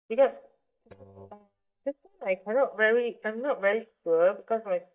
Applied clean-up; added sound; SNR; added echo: neural mask model DeepFilterNet 3.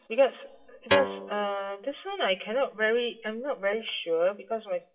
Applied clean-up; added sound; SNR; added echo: classical method WPE with log-MMSE.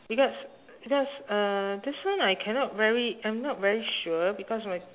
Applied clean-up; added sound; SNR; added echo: none; none; none; none.